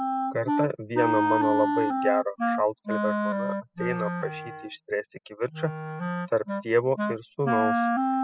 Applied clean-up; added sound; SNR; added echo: classical method spectral subtraction.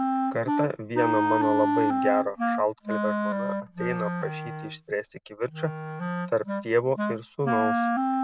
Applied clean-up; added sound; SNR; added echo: none; Wind instrument, woodwind instrument; -1 dB; none.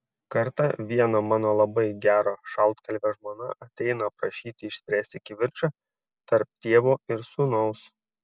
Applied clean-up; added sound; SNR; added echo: none; none; none; none.